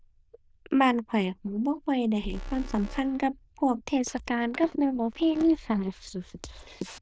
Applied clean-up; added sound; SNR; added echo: neural diffusion model UNIVERSE++.